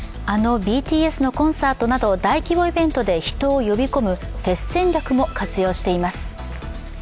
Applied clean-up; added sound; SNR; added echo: none; none; none; none.